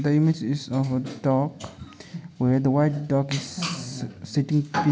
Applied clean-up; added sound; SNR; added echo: none; none; none; none.